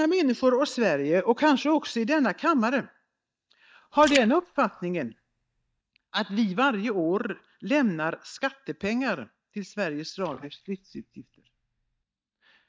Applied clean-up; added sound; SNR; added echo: neural mask model DeepFilterNet 3.